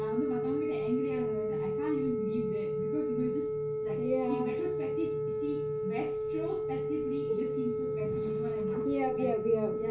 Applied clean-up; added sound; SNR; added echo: none; Telephone; -2 dB; reverberation time 0.5 s.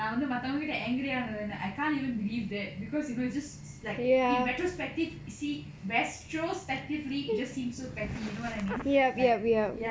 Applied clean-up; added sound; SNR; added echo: none; none; none; none.